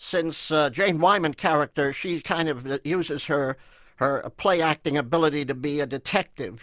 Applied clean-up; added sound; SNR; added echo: none; none; none; none.